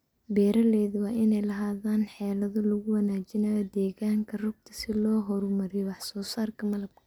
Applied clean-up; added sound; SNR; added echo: none; none; none; none.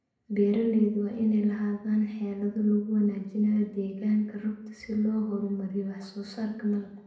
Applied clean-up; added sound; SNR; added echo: none; none; none; reverberation time 0.7 s.